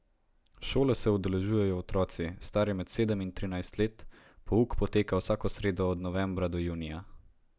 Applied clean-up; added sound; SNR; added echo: none; none; none; none.